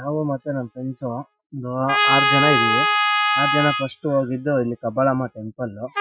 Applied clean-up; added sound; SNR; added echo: classical method Wiener filter.